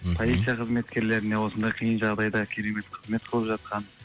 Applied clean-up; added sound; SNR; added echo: none; none; none; none.